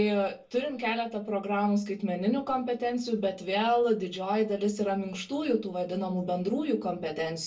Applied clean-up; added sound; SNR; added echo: none; none; none; reverberation time 0.2 s.